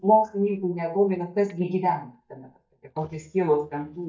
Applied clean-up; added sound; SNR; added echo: neural mask model DeepFilterNet 3.